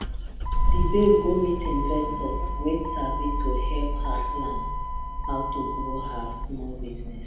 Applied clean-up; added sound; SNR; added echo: none; Motor vehicle (road); -2 dB; reverberation time 0.8 s.